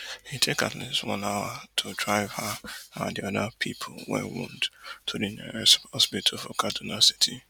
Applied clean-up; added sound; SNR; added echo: none; none; none; none.